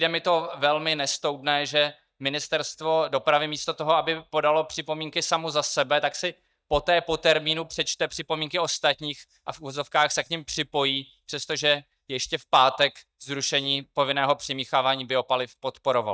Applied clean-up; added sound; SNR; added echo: neural mask model DeepFilterNet 3.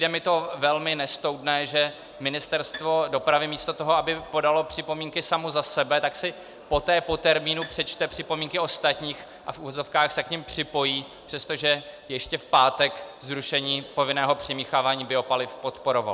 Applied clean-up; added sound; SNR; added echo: none; Bowed string instrument; 19 dB; none.